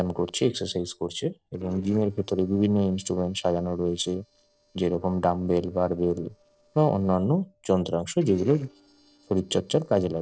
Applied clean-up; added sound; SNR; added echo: neural separator model SepFormer DNS4.